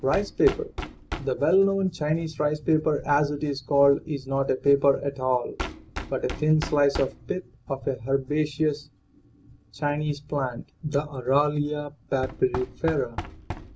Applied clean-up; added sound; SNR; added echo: none; Knock; 14 dB; none.